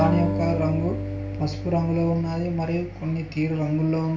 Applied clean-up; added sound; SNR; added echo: none; Acoustic guitar; 5 dB; reverberation time 0.3 s.